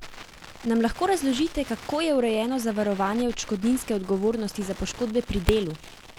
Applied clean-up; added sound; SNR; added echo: none; Crackle; 17 dB; none.